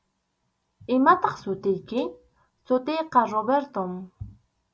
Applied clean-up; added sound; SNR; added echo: none; Cowbell; 16 dB; none.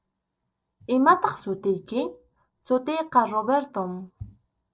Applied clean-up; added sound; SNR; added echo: neural separator model SepFormer DNS4.